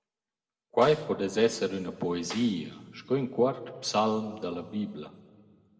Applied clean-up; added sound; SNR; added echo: none; Snare drum; 18 dB; reverberation time 1.3 s.